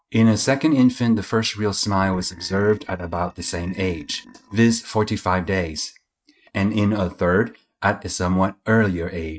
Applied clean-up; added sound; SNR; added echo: neural mask model RNNoise.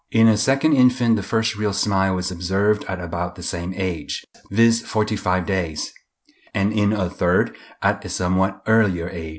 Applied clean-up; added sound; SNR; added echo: none; none; none; none.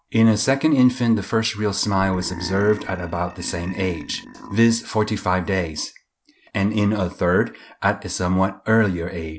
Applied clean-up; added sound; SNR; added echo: none; Burping, eructation; 16 dB; none.